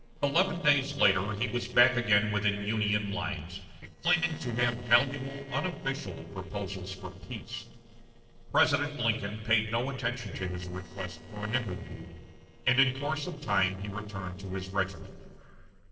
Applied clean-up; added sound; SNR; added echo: neural separator model SepFormer DNS4.